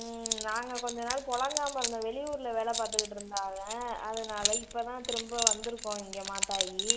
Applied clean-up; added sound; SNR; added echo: none; Keys jangling; 0 dB; none.